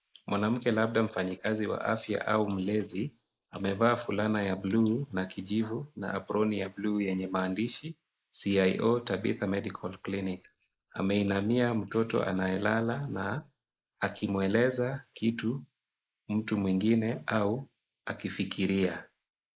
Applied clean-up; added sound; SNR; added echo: neural mask model Resemble Enhance denoiser.